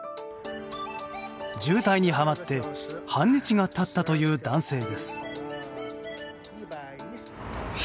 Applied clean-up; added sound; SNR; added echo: none; none; none; none.